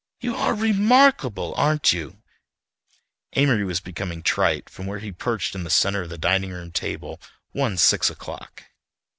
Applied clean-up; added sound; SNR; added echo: none; none; none; none.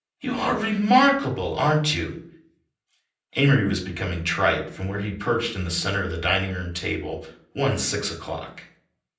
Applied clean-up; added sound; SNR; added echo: none; none; none; reverberation time 0.6 s.